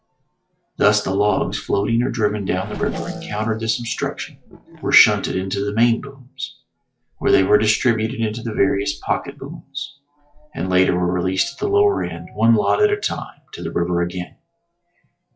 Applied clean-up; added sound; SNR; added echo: classical method log-MMSE.